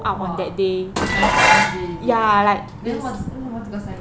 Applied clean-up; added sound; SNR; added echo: none; Dishes, pots, and pans; -1 dB; none.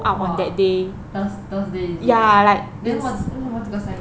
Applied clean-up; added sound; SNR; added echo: none; none; none; none.